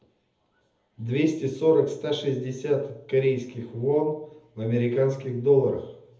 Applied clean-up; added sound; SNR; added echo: none; none; none; reverberation time 0.7 s.